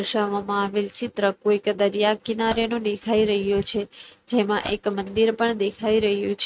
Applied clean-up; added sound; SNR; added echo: neural mask model RNNoise.